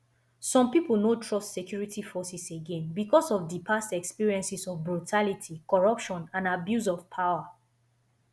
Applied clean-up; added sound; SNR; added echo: none; none; none; none.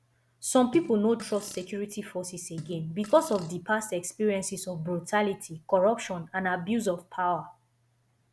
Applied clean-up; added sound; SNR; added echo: none; Fart; 18 dB; none.